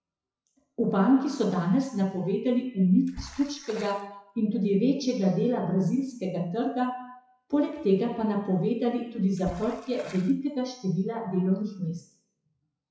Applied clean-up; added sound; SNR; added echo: classical method WPE with log-MMSE.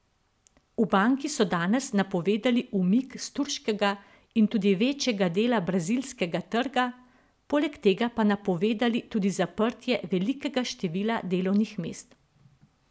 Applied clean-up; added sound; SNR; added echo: none; none; none; none.